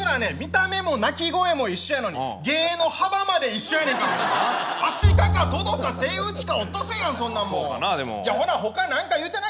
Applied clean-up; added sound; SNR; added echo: none; Bowed string instrument; 6 dB; none.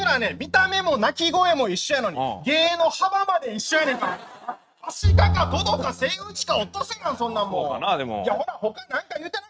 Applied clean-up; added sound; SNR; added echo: neural mask model RNNoise.